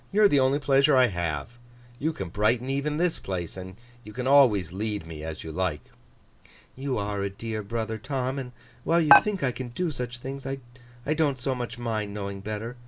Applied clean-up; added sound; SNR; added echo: none; Dishes, pots, and pans; -2 dB; none.